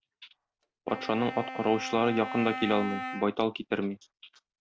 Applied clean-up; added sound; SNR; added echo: none; Wind instrument, woodwind instrument; 9 dB; none.